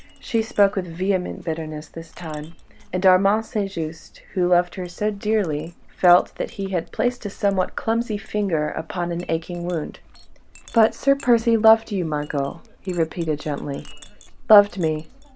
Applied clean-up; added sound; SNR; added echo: none; Chink, clink; 19 dB; none.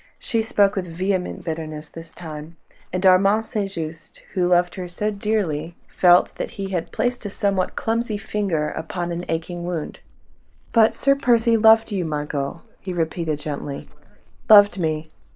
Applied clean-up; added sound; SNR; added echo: neural mask model Resemble Enhance denoiser.